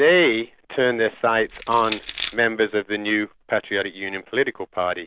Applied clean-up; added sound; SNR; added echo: none; Crushing; 11 dB; none.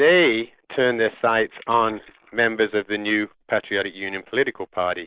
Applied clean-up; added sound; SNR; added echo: neural mask model Resemble Enhance denoiser.